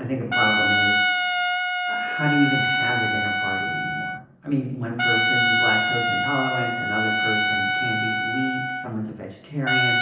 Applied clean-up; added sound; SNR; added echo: none; Trumpet; -5 dB; reverberation time 0.9 s.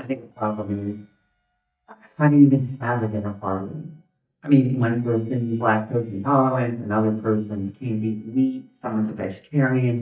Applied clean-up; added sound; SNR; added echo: neural mask model DeepFilterNet 3.